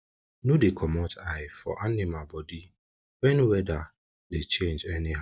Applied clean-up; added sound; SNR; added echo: none; none; none; none.